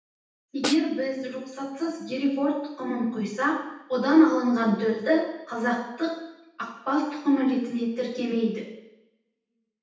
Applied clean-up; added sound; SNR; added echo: none; Snare drum; 11 dB; reverberation time 0.9 s.